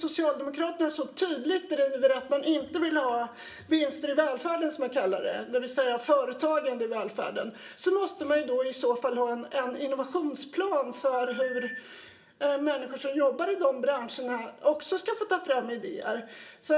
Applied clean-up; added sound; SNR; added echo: none; Telephone; 15 dB; reverberation time 0.5 s.